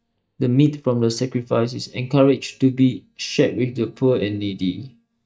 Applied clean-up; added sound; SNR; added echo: neural mask model DeepFilterNet 3.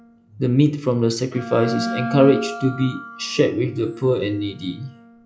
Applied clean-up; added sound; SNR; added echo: classical method log-MMSE.